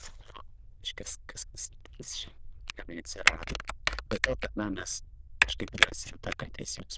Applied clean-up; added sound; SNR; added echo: neural diffusion model UNIVERSE++.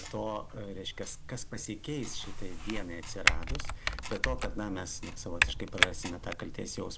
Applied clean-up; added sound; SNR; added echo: none; Tick-tock + Typing; -5 dB; none.